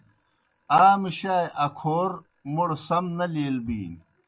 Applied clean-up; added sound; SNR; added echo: none; none; none; none.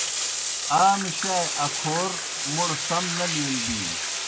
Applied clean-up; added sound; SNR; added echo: none; Bathtub (filling or washing); 1 dB; none.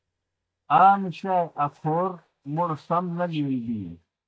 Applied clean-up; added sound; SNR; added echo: neural mask model DeepFilterNet 3.